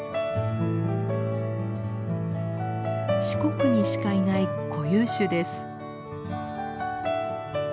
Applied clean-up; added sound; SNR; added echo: none; none; none; none.